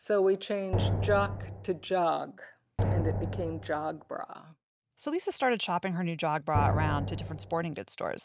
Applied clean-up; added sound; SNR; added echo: none; Drum; 1 dB; none.